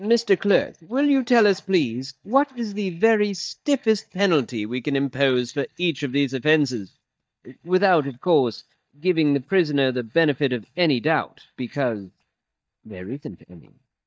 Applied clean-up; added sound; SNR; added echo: neural mask model DeepFilterNet 3.